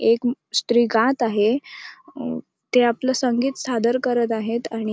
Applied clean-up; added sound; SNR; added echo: none; none; none; none.